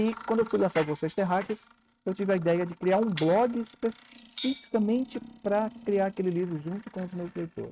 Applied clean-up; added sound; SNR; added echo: neural mask model RNNoise.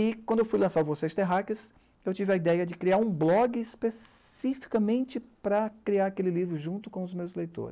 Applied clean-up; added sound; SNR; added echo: none; none; none; none.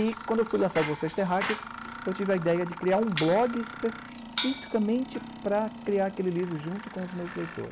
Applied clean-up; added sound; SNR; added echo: none; Bicycle + Mechanisms; 10 dB; none.